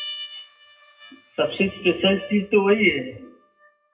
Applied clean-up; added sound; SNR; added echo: classical method WPE with log-MMSE.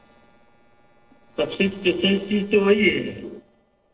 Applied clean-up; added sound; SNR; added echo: neural separator model SepFormer DNS4.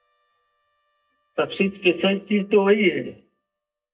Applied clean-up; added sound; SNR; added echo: neural mask model DeepFilterNet 3.